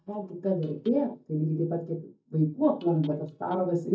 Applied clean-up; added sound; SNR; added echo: neural mask model DeepFilterNet 3.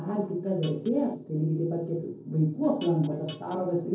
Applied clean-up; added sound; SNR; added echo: none; Guitar; 19 dB; reverberation time 0.4 s.